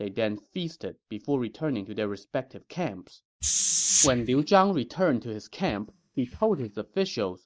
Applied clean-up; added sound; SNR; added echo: neural mask model DeepFilterNet 3.